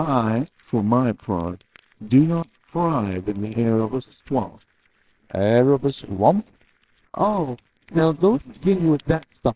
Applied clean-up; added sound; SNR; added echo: neural separator model SepFormer WHAMR!.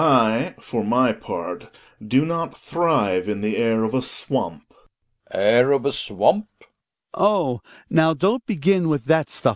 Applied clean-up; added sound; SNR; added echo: none; none; none; none.